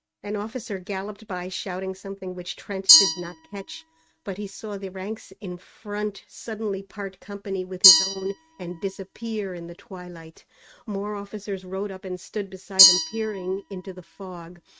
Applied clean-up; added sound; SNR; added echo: neural mask model RNNoise.